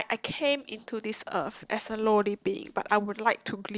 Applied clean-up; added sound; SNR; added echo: neural separator model SepFormer DNS4.